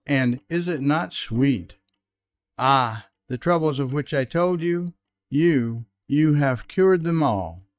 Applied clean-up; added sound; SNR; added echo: neural mask model DeepFilterNet 3.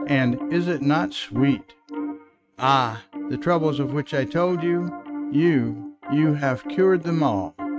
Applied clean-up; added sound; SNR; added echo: neural mask model RNNoise.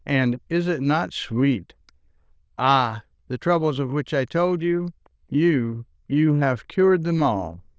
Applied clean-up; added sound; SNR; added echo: neural diffusion model UNIVERSE++.